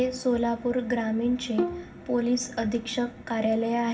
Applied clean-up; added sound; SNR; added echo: none; Bowed string instrument; 9 dB; reverberation time 0.4 s.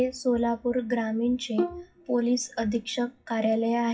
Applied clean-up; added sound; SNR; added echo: classical method WPE with log-MMSE.